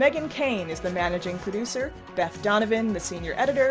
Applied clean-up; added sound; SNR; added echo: none; none; none; none.